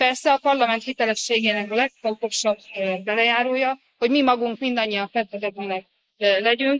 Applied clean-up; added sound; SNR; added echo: neural mask model Resemble Enhance denoiser.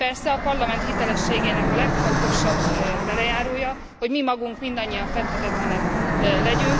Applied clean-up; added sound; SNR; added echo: none; Fixed-wing aircraft, airplane; -3 dB; none.